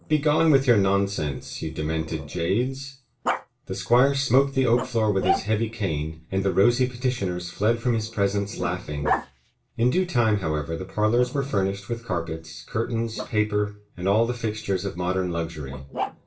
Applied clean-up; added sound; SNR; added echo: none; Growling; 12 dB; reverberation time 0.3 s.